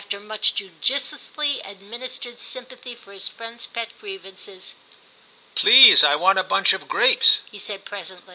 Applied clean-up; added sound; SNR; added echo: none; none; none; none.